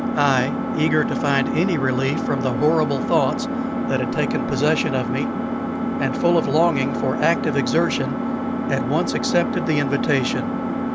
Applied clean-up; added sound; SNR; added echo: none; Engine; 1 dB; none.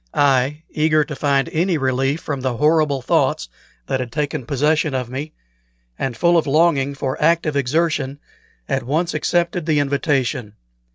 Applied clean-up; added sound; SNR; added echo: none; none; none; none.